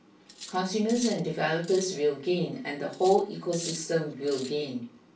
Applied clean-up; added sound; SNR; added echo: none; Cutlery, silverware; 16 dB; reverberation time 0.3 s.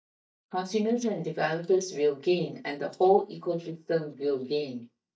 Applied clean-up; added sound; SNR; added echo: neural mask model DeepFilterNet 3.